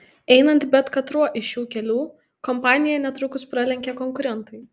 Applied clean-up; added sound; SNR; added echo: none; none; none; none.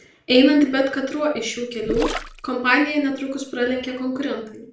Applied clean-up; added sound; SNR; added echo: none; Gurgling; 9 dB; reverberation time 0.4 s.